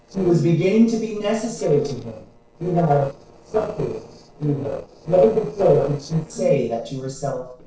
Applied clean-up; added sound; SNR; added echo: neural separator model SepFormer DNS4.